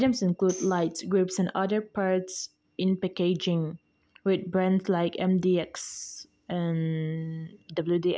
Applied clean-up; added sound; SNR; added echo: none; Tambourine; 20 dB; none.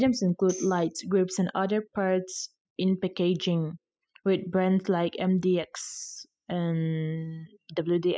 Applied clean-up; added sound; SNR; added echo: classical method spectral subtraction.